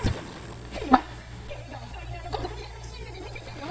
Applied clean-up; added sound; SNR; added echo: neural mask model DeepFilterNet 3.